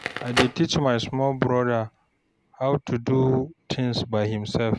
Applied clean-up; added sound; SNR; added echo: none; Crackle; 11 dB; none.